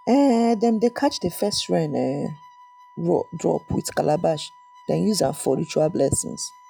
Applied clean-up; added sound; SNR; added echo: classical method log-MMSE.